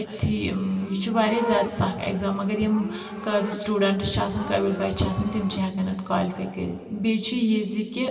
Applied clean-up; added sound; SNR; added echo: none; Livestock, farm animals, working animals; 14 dB; reverberation time 2.6 s.